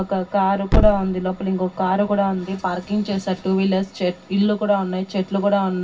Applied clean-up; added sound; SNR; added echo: none; Thump, thud; 7 dB; reverberation time 0.4 s.